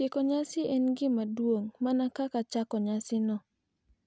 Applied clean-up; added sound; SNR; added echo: none; none; none; none.